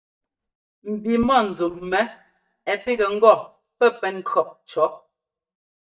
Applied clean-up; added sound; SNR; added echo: neural mask model DeepFilterNet 3.